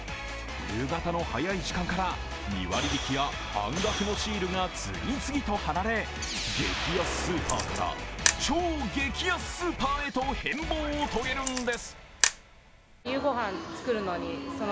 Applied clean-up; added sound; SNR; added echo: none; Camera; 5 dB; none.